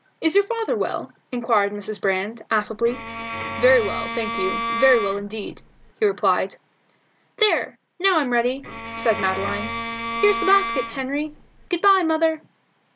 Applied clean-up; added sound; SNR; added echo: none; Bowed string instrument; 6 dB; none.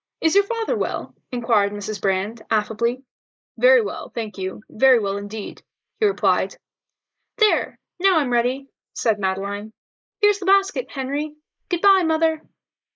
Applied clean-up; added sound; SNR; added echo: neural mask model Resemble Enhance denoiser.